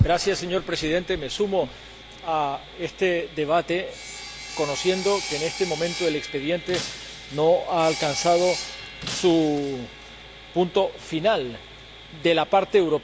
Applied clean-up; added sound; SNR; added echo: none; Shatter + Sawing; 12 dB; none.